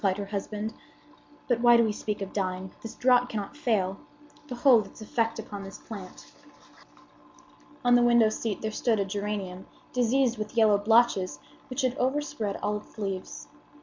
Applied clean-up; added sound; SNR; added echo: none; none; none; none.